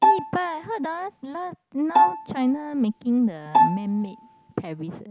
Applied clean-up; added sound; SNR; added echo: none; Bowed string instrument; -2 dB; none.